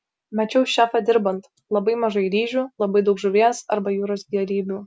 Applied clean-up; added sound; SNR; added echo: none; none; none; none.